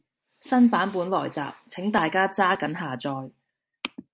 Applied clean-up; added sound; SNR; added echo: none; none; none; none.